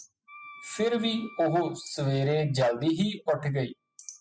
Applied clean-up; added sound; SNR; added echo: classical method spectral subtraction.